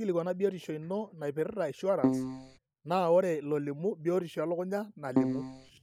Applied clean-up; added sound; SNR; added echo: none; Keyboard (musical); -2 dB; none.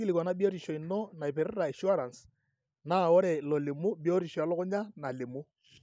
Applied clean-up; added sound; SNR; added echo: none; none; none; none.